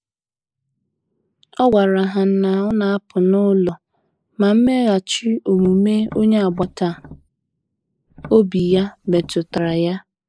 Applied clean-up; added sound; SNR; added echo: neural mask model Resemble Enhance denoiser.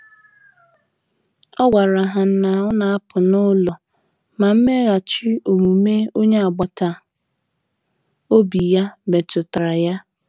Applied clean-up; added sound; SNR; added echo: none; none; none; none.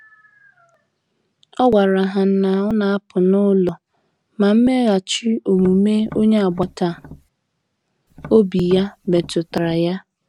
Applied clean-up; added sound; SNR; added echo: none; Tap; 20 dB; none.